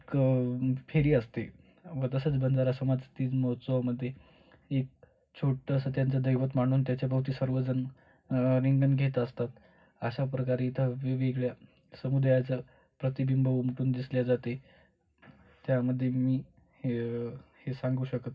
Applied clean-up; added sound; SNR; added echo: none; none; none; reverberation time 0.4 s.